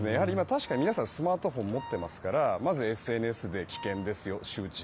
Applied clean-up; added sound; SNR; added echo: none; Wind instrument, woodwind instrument; 16 dB; none.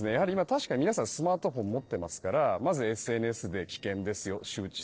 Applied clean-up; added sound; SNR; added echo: neural separator model SepFormer DNS4.